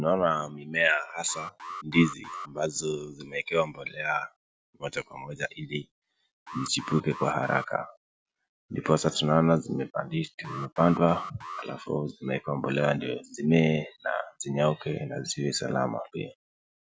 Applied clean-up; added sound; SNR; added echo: none; Alarm; 12 dB; none.